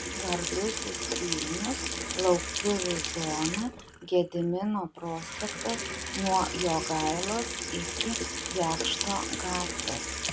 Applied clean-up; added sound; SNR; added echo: none; Sink (filling or washing) / Water tap, faucet; 2 dB; none.